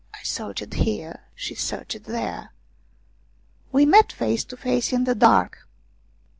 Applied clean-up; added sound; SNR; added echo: none; none; none; none.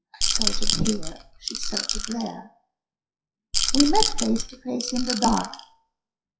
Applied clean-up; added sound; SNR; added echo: classical method WPE with log-MMSE.